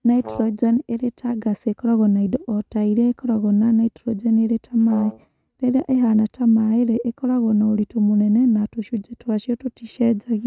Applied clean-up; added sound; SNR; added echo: neural mask model RNNoise.